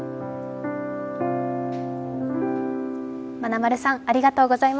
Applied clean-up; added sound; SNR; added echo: none; none; none; none.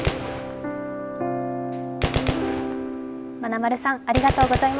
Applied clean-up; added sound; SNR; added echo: none; Gunshot, gunfire; 5 dB; none.